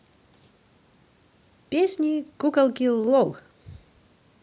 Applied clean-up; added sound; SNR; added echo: none; none; none; none.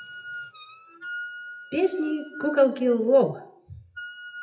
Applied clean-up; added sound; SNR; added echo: classical method WPE with log-MMSE.